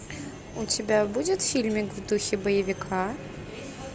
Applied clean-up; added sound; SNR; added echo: none; none; none; none.